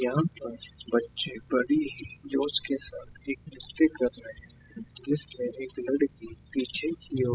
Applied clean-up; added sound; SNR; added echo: classical method spectral subtraction.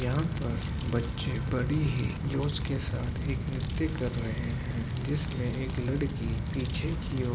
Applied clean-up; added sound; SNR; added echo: none; Fire; 0 dB; none.